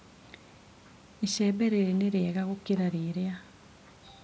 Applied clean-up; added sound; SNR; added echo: none; none; none; none.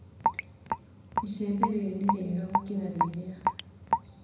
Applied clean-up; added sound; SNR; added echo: none; Raindrop / Drip; -2 dB; reverberation time 1.0 s.